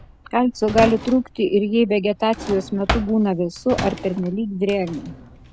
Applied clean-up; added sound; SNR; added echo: none; Drawer open or close; 11 dB; none.